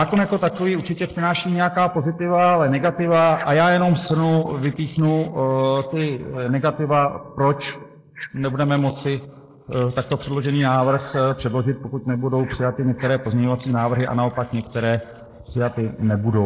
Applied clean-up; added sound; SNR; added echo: neural mask model Resemble Enhance denoiser.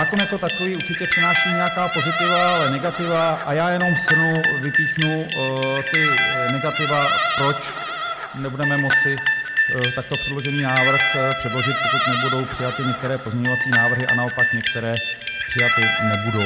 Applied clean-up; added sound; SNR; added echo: none; Guitar; -2 dB; none.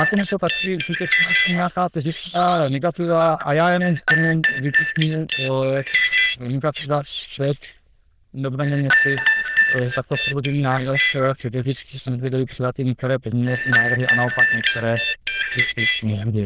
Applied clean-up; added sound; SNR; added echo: neural diffusion model UNIVERSE++.